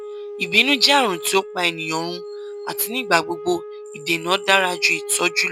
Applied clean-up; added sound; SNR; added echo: none; Wind instrument, woodwind instrument; 12 dB; none.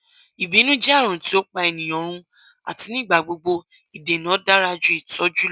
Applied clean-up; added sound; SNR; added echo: none; none; none; none.